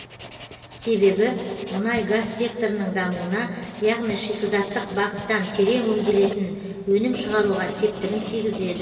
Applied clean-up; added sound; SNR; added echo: none; Writing; 14 dB; reverberation time 2.3 s.